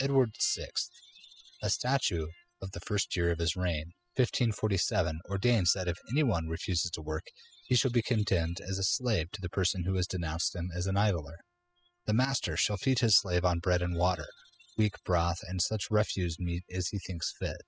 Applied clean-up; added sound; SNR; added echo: classical method spectral subtraction.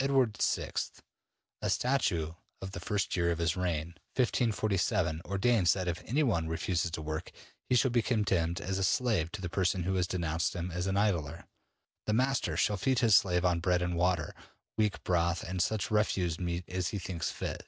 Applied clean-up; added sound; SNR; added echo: none; none; none; none.